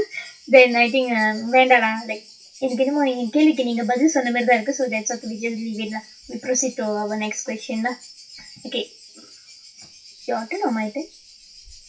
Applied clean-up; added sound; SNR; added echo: classical method WPE with log-MMSE.